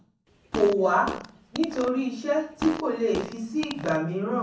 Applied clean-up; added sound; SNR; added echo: none; Fart; 10 dB; reverberation time 0.6 s.